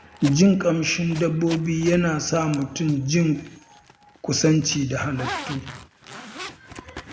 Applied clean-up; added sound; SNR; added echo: none; Zipper (clothing); 12 dB; none.